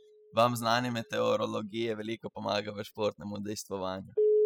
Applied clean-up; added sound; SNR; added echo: classical method spectral subtraction.